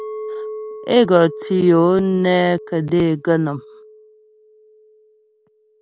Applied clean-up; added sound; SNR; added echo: none; Chink, clink; 16 dB; none.